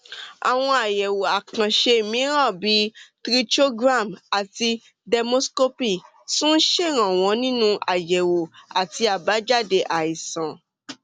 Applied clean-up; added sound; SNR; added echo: none; none; none; none.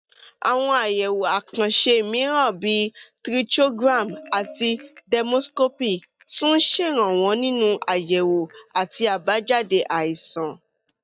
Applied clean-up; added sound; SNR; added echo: neural mask model DeepFilterNet 3.